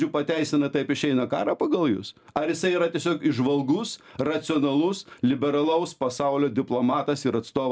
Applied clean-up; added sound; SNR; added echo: none; none; none; none.